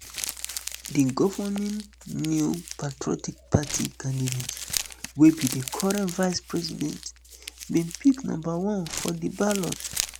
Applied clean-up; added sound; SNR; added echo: none; Crumpling, crinkling; 10 dB; none.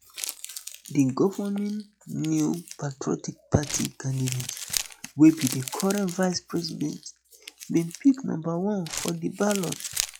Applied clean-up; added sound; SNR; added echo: classical method log-MMSE.